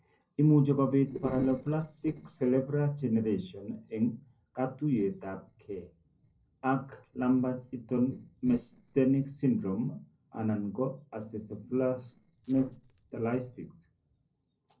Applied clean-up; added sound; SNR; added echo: neural separator model SepFormer DNS4.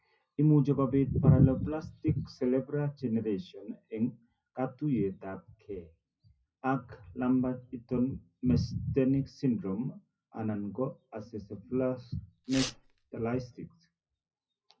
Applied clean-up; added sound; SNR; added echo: classical method WPE with log-MMSE.